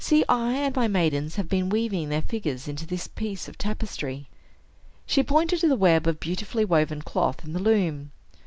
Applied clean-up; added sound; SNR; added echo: none; none; none; none.